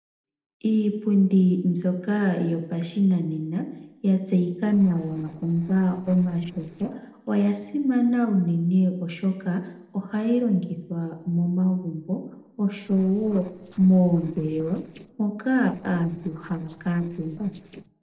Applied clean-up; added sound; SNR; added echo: neural separator model SepFormer DNS4.